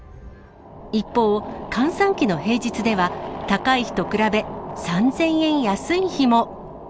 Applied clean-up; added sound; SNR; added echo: none; none; none; none.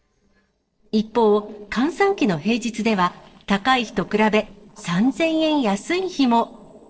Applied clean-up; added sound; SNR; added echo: neural separator model SepFormer DNS4.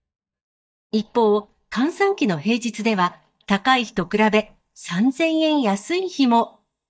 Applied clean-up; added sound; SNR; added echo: neural mask model DeepFilterNet 3.